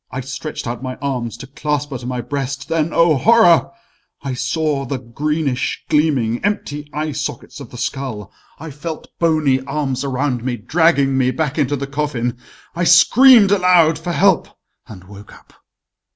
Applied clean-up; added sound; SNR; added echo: none; none; none; none.